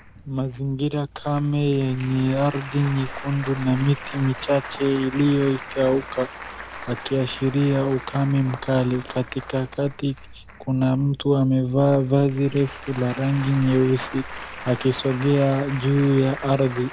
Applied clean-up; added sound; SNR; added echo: none; Applause; 15 dB; none.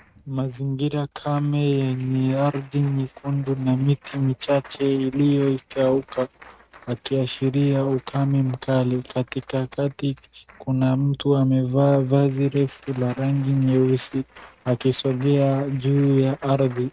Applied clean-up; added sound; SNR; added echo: neural mask model RNNoise.